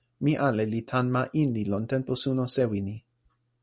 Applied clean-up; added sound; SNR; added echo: none; none; none; none.